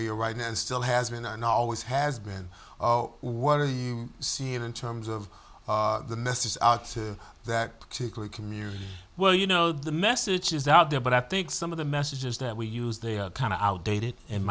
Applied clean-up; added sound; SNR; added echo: none; none; none; none.